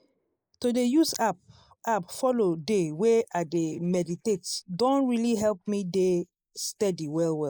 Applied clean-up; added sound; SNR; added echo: neural mask model Resemble Enhance denoiser.